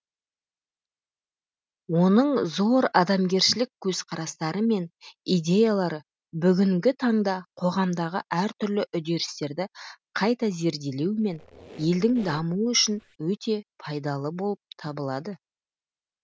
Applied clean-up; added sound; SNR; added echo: none; Squeak; 20 dB; none.